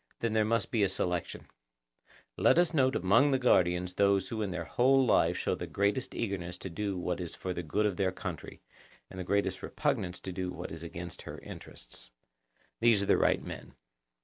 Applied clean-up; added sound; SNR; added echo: none; none; none; none.